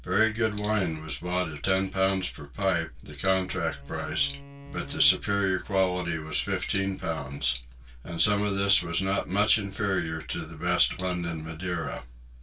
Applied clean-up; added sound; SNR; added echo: neural separator model SepFormer DNS4.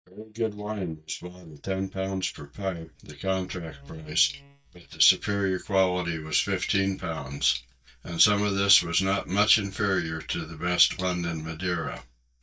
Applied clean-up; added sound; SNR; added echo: neural mask model DeepFilterNet 3.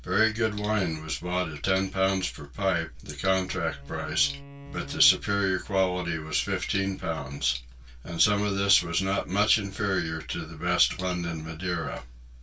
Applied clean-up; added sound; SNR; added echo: none; Bowed string instrument; 19 dB; reverberation time 0.1 s.